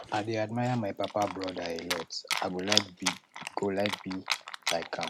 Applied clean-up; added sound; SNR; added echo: none; Chewing, mastication; 3 dB; none.